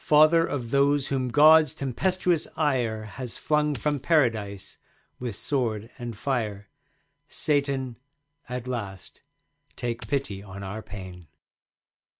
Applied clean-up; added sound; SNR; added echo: none; Coin (dropping); 18 dB; none.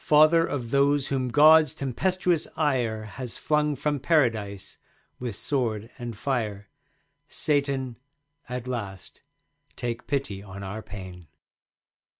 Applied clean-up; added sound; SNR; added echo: none; none; none; none.